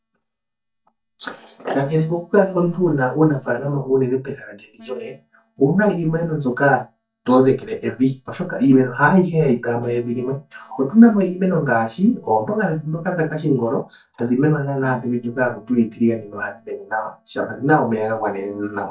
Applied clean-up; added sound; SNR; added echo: neural mask model DeepFilterNet 3.